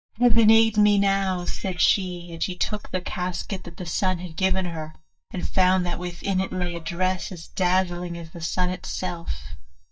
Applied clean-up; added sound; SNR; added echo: neural mask model DeepFilterNet 3.